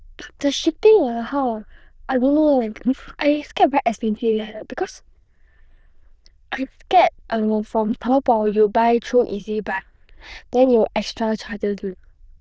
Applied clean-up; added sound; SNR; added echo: neural diffusion model UNIVERSE++.